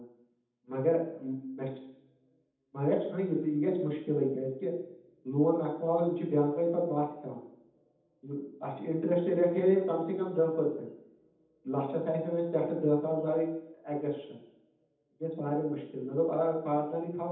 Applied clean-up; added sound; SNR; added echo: none; none; none; reverberation time 0.8 s.